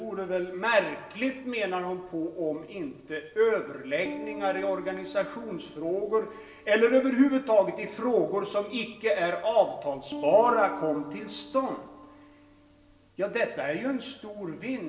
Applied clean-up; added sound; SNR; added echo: none; Piano; 14 dB; reverberation time 0.7 s.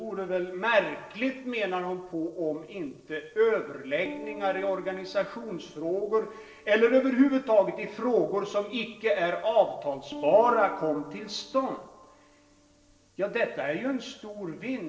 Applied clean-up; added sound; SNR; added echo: neural separator model SepFormer DNS4.